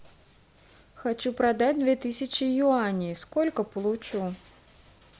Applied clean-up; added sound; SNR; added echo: none; none; none; none.